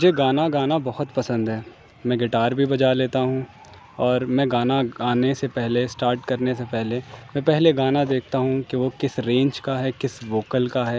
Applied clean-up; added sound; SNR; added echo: none; none; none; none.